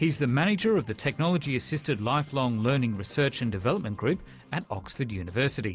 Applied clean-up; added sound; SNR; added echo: none; none; none; none.